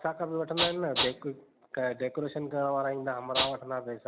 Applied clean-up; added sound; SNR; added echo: none; Rattle (instrument); -2 dB; none.